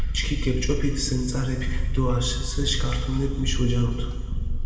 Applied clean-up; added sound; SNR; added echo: none; Purr; -2 dB; reverberation time 2.0 s.